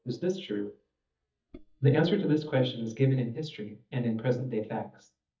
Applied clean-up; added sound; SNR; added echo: neural mask model DeepFilterNet 3.